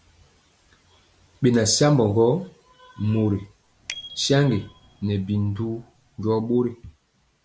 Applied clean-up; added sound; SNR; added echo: none; Bicycle bell; 19 dB; none.